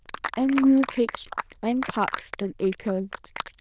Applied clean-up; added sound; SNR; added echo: neural diffusion model UNIVERSE++.